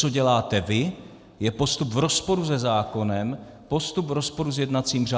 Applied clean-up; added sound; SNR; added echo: none; none; none; none.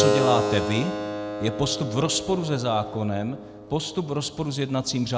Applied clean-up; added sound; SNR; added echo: none; Keyboard (musical); 3 dB; none.